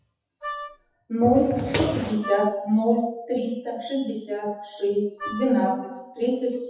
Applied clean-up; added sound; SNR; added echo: classical method WPE with log-MMSE.